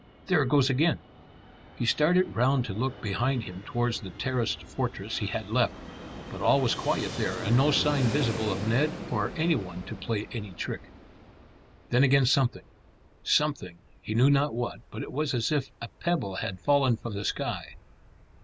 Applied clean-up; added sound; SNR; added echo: none; Fixed-wing aircraft, airplane; 13 dB; none.